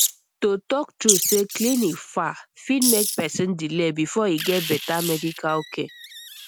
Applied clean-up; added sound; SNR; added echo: none; Wild animals; 4 dB; none.